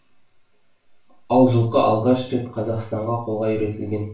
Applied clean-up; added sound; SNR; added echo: none; none; none; reverberation time 0.3 s.